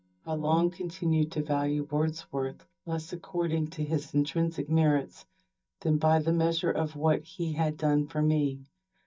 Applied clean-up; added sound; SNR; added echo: neural mask model DeepFilterNet 3.